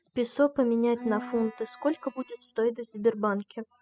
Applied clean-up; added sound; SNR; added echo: classical method spectral subtraction.